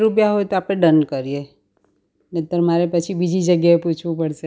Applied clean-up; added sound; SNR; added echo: none; none; none; none.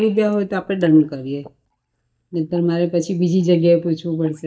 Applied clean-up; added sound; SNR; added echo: neural mask model DeepFilterNet 3.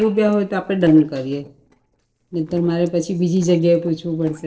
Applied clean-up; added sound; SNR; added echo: neural separator model SepFormer DNS4.